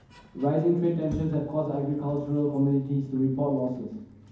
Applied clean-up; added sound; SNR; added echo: none; Sliding door; 19 dB; reverberation time 1.2 s.